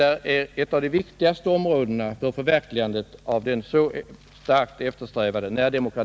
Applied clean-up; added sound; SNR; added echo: none; none; none; none.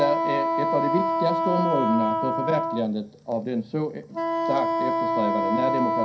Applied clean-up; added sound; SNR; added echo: none; Wind instrument, woodwind instrument; -2 dB; reverberation time 0.3 s.